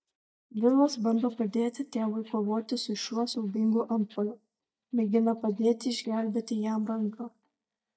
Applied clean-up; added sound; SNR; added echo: neural mask model DeepFilterNet 3.